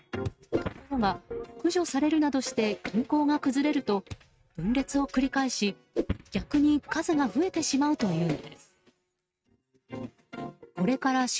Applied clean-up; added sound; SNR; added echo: neural mask model RNNoise.